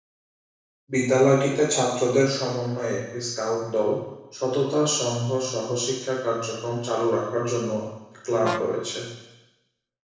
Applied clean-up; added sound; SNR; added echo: neural separator model SepFormer DNS4.